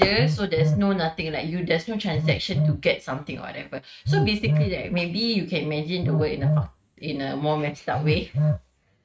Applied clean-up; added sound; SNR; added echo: neural mask model RNNoise.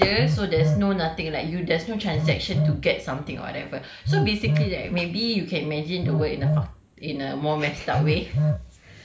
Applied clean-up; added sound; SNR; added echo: none; Telephone; 1 dB; none.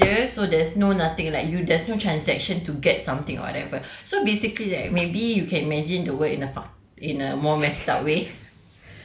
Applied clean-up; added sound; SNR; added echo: none; none; none; none.